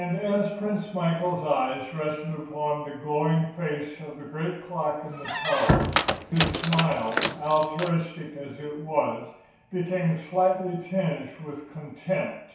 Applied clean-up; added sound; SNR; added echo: none; Squeak; -1 dB; reverberation time 0.7 s.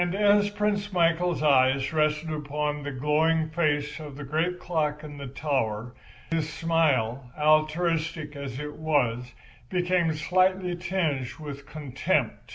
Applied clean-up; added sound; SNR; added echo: none; none; none; none.